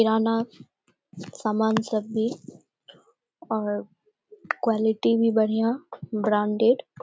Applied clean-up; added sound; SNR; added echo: none; none; none; none.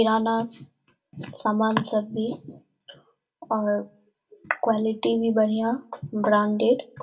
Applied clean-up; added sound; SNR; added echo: none; none; none; reverberation time 0.2 s.